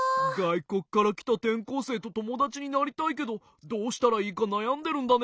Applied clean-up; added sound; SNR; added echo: none; none; none; none.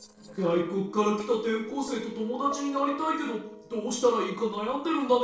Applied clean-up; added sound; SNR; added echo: neural separator model SepFormer DNS4.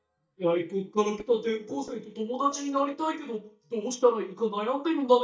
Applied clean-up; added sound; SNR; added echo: neural mask model DeepFilterNet 3.